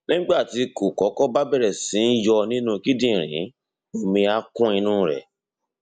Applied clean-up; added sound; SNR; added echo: none; none; none; none.